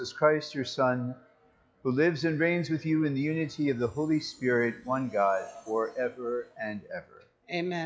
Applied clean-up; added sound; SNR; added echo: classical method log-MMSE.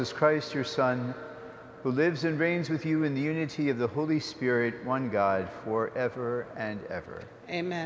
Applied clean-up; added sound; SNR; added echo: none; none; none; none.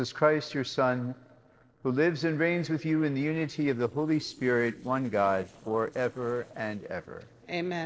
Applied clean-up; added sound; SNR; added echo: neural separator model SepFormer DNS4.